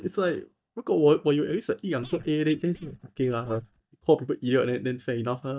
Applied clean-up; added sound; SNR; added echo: neural mask model DeepFilterNet 3.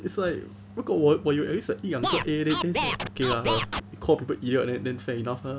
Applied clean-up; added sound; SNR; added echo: none; Scratching (performance technique); 2 dB; none.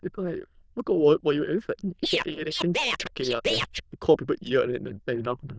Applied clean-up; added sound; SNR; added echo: neural diffusion model UNIVERSE++.